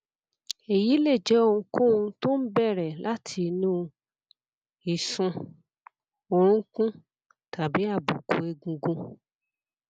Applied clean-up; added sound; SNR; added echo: none; none; none; none.